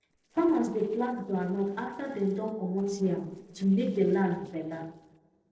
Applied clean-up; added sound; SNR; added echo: neural separator model SepFormer DNS4.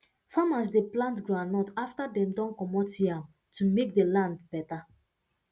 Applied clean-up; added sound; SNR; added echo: none; none; none; none.